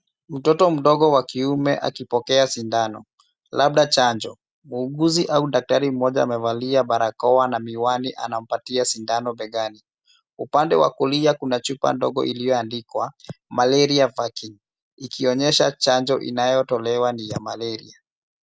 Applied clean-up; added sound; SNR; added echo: none; none; none; none.